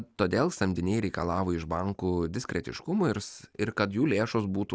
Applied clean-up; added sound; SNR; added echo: none; none; none; none.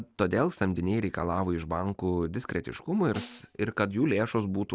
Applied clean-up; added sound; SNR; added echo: none; Snare drum; 17 dB; none.